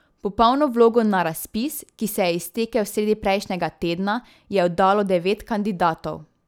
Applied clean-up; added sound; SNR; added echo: none; none; none; none.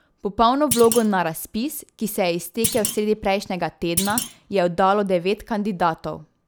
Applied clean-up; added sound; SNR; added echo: none; Thump, thud; 9 dB; none.